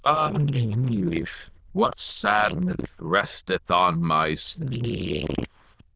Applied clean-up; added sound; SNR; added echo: neural diffusion model UNIVERSE++.